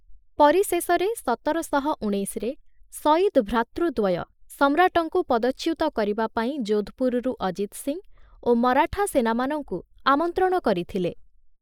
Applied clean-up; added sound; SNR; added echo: neural mask model Resemble Enhance denoiser.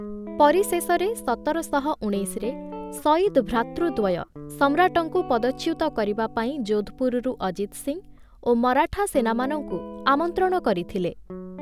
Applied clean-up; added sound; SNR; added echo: none; Guitar; 14 dB; none.